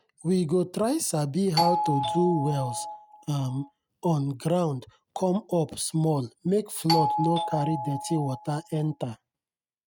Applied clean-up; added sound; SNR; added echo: neural mask model RNNoise.